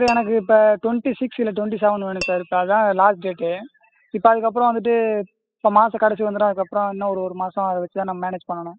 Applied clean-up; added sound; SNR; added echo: classical method spectral subtraction.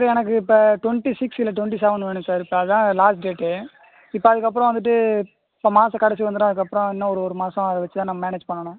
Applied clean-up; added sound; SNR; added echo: none; none; none; none.